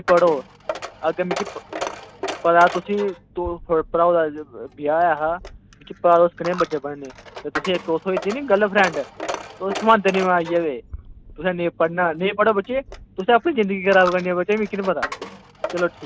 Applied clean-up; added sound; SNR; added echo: none; Coin (dropping); 12 dB; none.